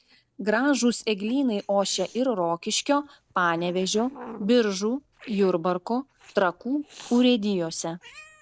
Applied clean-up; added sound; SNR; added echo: neural separator model SepFormer DNS4.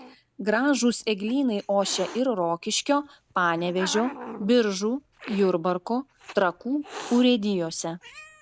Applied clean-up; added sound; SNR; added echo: none; Hiss; 17 dB; none.